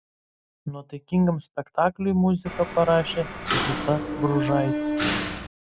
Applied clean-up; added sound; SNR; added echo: none; Mechanisms; 2 dB; none.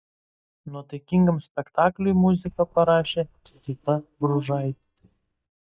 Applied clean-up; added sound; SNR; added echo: neural mask model DeepFilterNet 3.